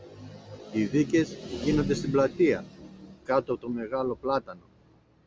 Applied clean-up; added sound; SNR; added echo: none; Bass drum; 15 dB; none.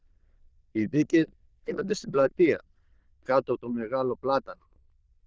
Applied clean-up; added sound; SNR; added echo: neural diffusion model UNIVERSE++.